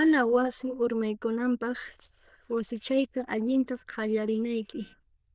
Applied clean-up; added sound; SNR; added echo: neural diffusion model UNIVERSE++.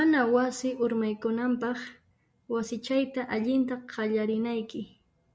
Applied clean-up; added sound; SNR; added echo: none; none; none; none.